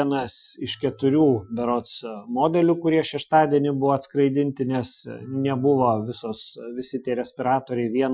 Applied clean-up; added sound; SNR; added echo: classical method Wiener filter.